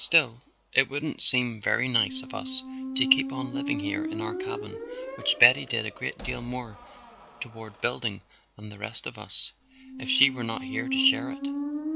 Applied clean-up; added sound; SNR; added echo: none; Squeak; 8 dB; none.